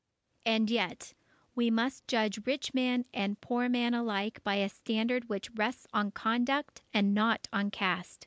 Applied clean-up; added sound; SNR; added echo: none; none; none; none.